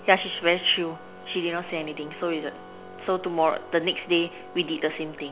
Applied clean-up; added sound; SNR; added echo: none; Organ; 17 dB; none.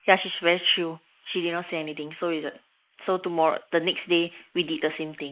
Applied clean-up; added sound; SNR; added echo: neural mask model Resemble Enhance denoiser.